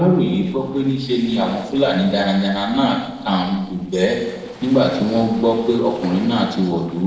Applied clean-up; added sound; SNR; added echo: neural separator model SepFormer DNS4.